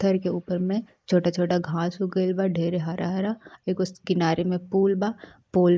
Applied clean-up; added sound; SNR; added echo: neural mask model Resemble Enhance denoiser.